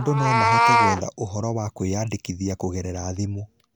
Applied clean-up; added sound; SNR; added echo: none; Meow; -1 dB; none.